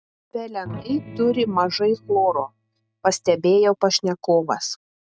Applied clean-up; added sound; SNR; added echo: neural mask model RNNoise.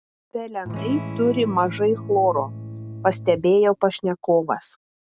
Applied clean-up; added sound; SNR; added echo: none; Electric guitar / Strum; 11 dB; none.